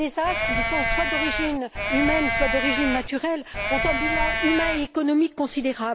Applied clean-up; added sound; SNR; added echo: none; Livestock, farm animals, working animals; -1 dB; none.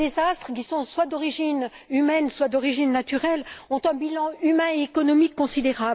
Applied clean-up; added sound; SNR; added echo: none; none; none; none.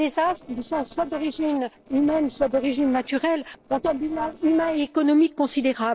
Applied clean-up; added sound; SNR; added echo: neural separator model SepFormer DNS4.